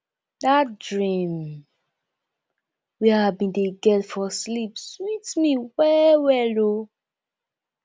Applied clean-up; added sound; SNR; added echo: none; none; none; none.